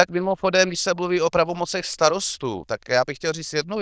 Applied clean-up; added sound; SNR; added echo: neural diffusion model UNIVERSE++.